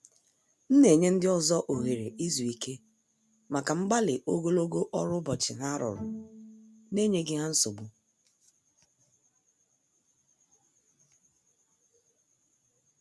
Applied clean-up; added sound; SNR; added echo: none; Bowed string instrument; 16 dB; none.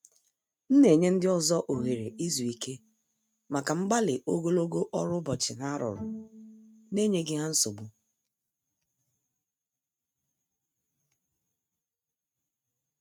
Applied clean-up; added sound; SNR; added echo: neural mask model RNNoise.